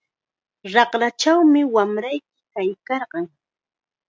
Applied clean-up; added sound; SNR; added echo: none; none; none; none.